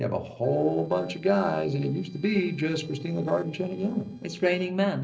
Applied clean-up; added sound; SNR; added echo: neural separator model SepFormer DNS4.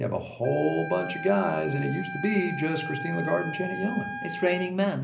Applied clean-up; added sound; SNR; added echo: none; Wind instrument, woodwind instrument; 9 dB; reverberation time 0.5 s.